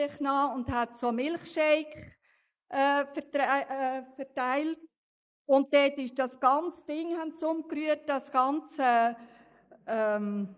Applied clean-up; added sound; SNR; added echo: neural mask model Resemble Enhance denoiser.